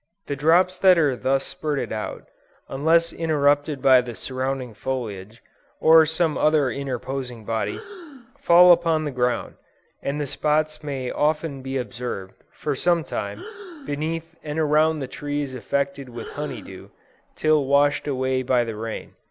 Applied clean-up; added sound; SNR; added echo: none; Breathing; 18 dB; none.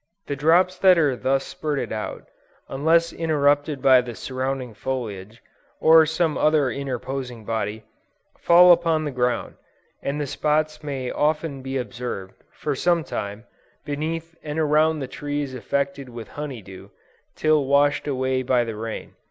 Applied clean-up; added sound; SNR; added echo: none; none; none; none.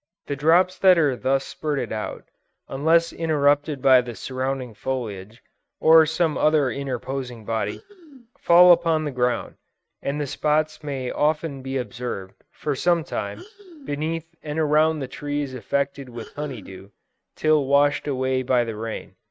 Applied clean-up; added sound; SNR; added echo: neural mask model RNNoise.